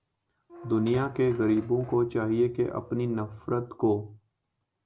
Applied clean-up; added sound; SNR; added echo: none; Squeak / Thump, thud; 20 dB; none.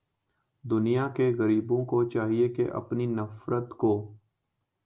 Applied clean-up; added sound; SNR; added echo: none; none; none; none.